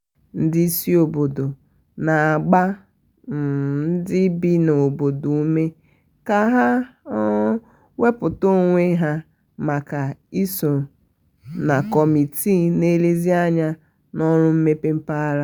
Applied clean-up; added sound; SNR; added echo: none; none; none; none.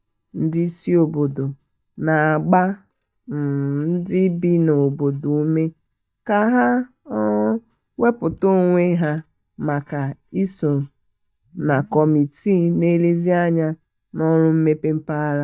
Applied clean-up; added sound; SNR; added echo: neural mask model DeepFilterNet 3.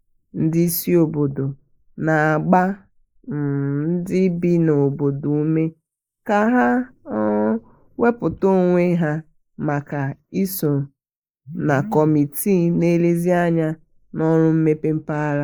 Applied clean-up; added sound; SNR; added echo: neural mask model Resemble Enhance denoiser.